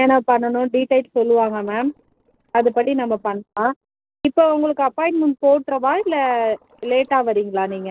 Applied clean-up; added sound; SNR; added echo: neural separator model SepFormer DNS4.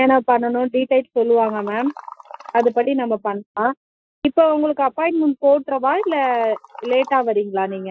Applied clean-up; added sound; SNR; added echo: classical method Wiener filter.